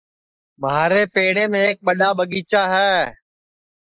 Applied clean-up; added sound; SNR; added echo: neural mask model Resemble Enhance denoiser.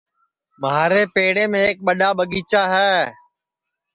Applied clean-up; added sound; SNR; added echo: none; none; none; none.